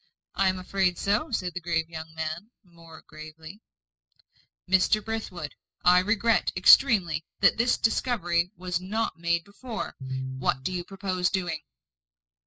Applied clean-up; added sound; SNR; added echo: classical method spectral subtraction.